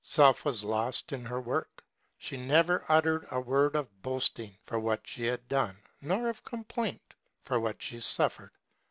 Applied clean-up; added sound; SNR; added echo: none; none; none; none.